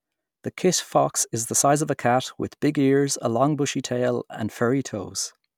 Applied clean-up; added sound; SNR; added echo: none; none; none; none.